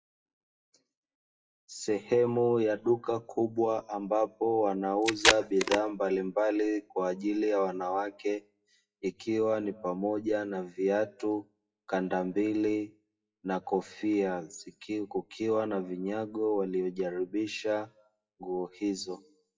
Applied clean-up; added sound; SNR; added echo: classical method WPE with log-MMSE.